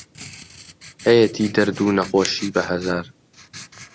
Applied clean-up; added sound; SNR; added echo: none; Writing; 17 dB; none.